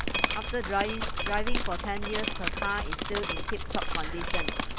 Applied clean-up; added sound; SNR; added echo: none; Drip; -5 dB; none.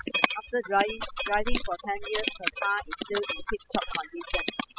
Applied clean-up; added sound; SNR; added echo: classical method spectral subtraction.